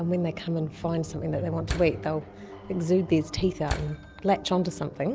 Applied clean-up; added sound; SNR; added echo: none; Slam; 11 dB; none.